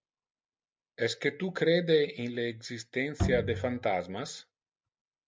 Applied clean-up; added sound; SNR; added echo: none; Bowed string instrument; 4 dB; none.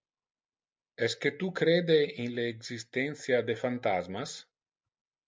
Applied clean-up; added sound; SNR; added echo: none; none; none; none.